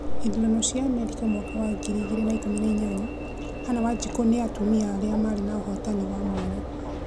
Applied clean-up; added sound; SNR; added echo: none; Alarm / Engine / Train; 7 dB; none.